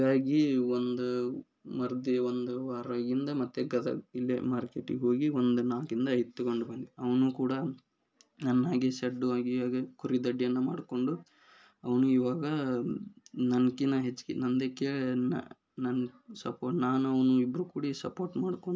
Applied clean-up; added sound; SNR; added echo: none; none; none; none.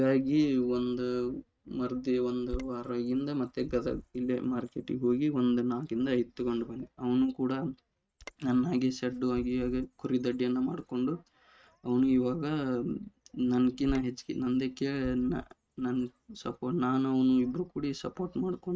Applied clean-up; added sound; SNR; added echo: neural mask model RNNoise.